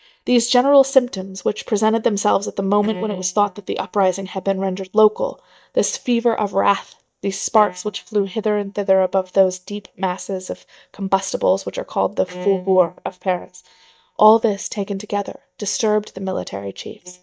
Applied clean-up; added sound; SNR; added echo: neural mask model DeepFilterNet 3.